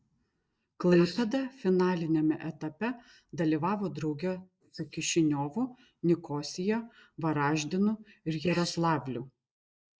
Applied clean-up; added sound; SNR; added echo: neural mask model Resemble Enhance denoiser.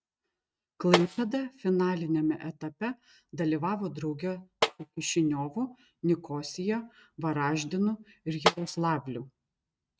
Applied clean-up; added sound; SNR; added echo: neural mask model RNNoise.